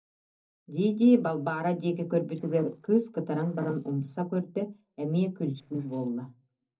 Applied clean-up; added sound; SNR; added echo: neural separator model SepFormer DNS4.